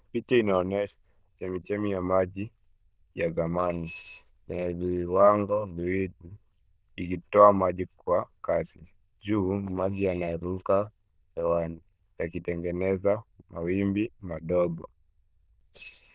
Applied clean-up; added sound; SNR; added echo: neural diffusion model UNIVERSE++.